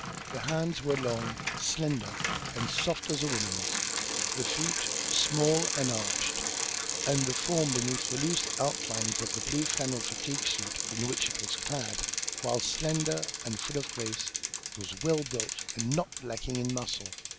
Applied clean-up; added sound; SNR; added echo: none; Bicycle; 1 dB; none.